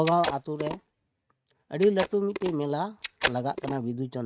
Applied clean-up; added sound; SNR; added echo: neural mask model RNNoise.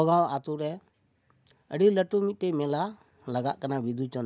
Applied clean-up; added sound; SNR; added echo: none; none; none; none.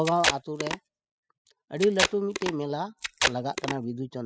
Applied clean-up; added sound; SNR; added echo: classical method spectral subtraction.